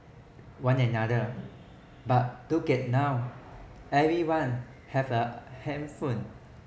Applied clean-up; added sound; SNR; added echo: none; none; none; none.